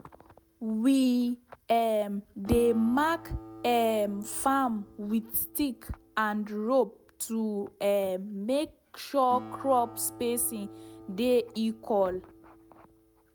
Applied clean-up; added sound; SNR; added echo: none; Acoustic guitar; 20 dB; none.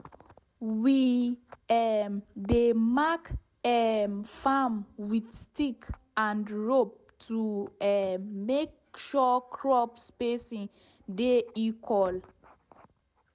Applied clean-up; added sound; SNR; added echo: none; none; none; none.